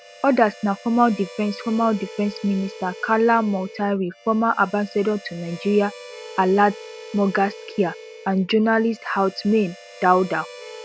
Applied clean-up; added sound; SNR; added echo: none; Harmonica; 18 dB; none.